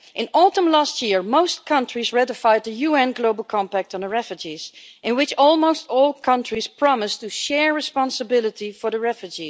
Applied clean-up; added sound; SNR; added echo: none; none; none; none.